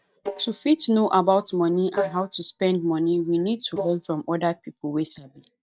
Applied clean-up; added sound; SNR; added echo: neural mask model DeepFilterNet 3.